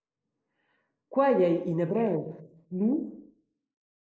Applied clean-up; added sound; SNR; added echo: neural mask model Resemble Enhance denoiser.